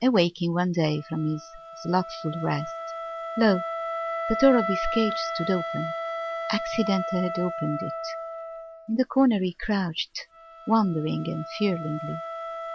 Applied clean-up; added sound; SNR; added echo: none; Wind instrument, woodwind instrument; 7 dB; none.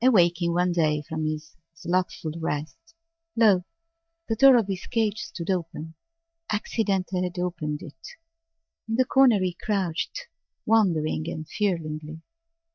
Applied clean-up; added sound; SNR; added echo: neural mask model DeepFilterNet 3.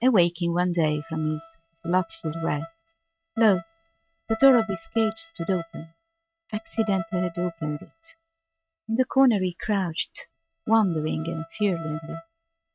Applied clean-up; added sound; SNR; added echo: neural mask model RNNoise.